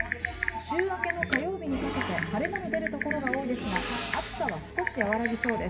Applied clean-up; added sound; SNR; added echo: none; Typing; 2 dB; reverberation time 1.9 s.